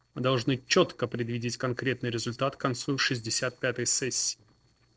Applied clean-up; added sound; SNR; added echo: neural separator model SepFormer DNS4.